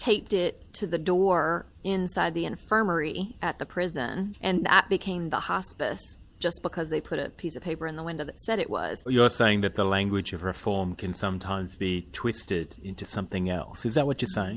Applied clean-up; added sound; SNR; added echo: none; none; none; none.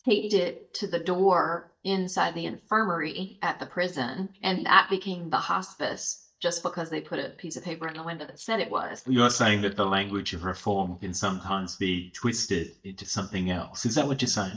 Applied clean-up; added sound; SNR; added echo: neural mask model DeepFilterNet 3.